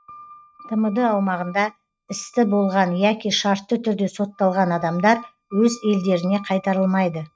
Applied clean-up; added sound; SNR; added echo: neural mask model RNNoise.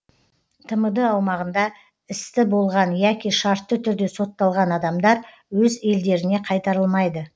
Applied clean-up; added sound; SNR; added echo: none; none; none; none.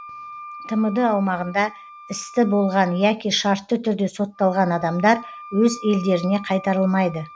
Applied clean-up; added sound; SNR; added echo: none; Wind instrument, woodwind instrument; 18 dB; none.